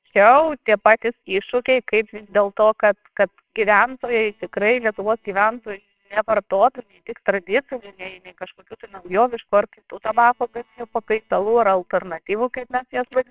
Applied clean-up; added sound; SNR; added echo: neural separator model SepFormer WHAMR!.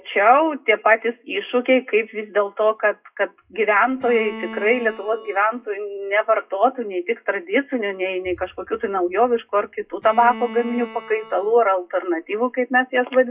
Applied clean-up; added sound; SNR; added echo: classical method WPE with log-MMSE.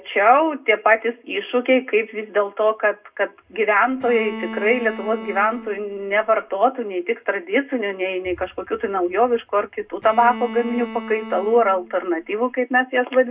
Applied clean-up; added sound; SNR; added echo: none; Bowed string instrument; 13 dB; reverberation time 0.2 s.